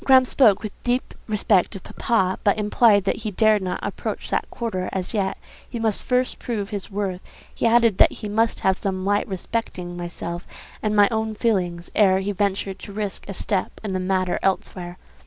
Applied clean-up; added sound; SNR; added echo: none; none; none; none.